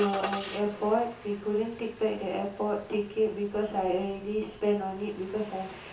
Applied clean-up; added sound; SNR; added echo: none; Engine starting; 15 dB; reverberation time 0.6 s.